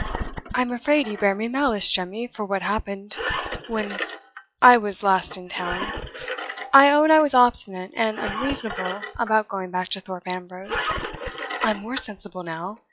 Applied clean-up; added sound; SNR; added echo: classical method log-MMSE.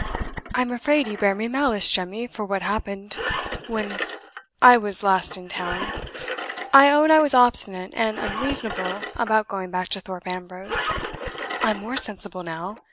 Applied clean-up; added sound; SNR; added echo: none; Engine; 10 dB; none.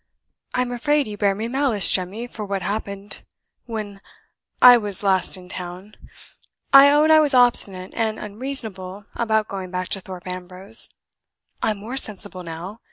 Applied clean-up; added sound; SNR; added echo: none; none; none; none.